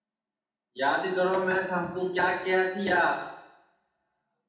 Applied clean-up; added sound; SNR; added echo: none; none; none; reverberation time 0.8 s.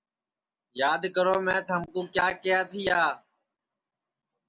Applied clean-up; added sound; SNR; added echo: none; none; none; none.